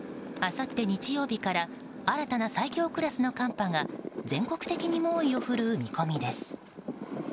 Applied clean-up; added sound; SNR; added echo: none; none; none; none.